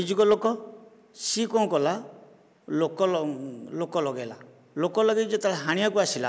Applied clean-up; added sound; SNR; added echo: none; none; none; none.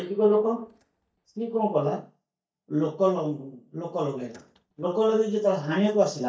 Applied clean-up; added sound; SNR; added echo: neural mask model DeepFilterNet 3.